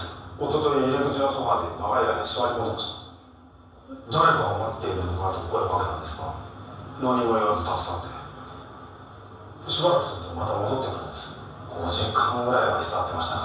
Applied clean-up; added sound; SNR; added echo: none; none; none; reverberation time 0.7 s.